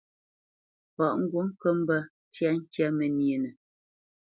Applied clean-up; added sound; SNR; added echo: none; none; none; none.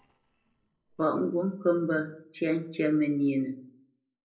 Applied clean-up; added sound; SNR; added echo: neural separator model SepFormer DNS4.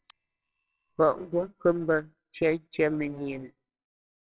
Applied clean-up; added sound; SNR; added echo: neural separator model SepFormer WHAMR!.